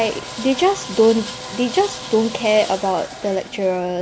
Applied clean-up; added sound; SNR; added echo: none; Sawing; 13 dB; none.